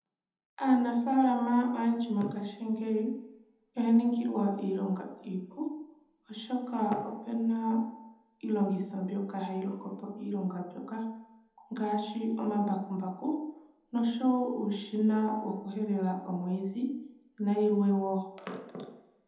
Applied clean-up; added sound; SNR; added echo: none; none; none; reverberation time 0.8 s.